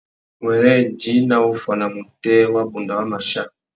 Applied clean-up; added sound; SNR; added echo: none; none; none; none.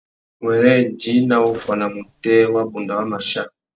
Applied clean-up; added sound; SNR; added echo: neural separator model SepFormer DNS4.